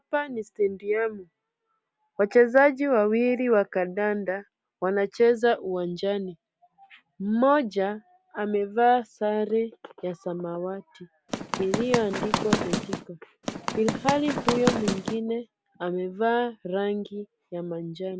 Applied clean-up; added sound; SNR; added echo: none; Run; 3 dB; none.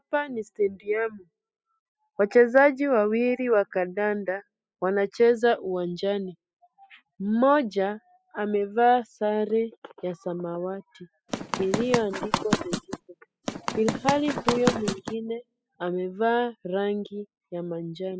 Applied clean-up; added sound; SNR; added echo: classical method spectral subtraction.